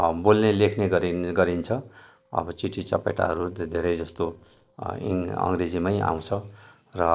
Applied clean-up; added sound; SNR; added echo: neural separator model SepFormer DNS4.